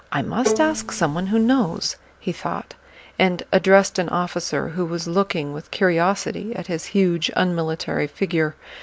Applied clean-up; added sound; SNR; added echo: none; Bowed string instrument; 6 dB; none.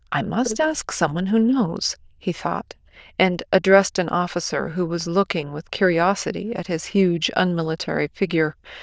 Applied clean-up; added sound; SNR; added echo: neural diffusion model UNIVERSE++.